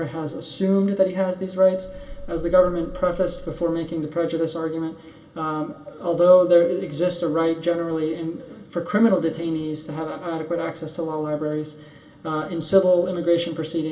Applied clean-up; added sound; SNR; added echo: none; Wind; 14 dB; reverberation time 0.2 s.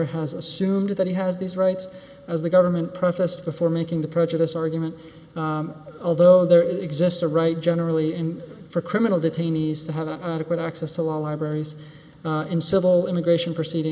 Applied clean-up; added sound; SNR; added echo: none; none; none; none.